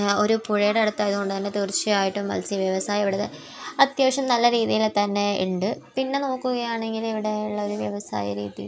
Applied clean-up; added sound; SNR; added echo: none; none; none; none.